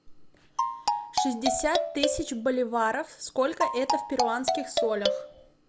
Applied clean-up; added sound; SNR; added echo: none; Marimba, xylophone; -1 dB; none.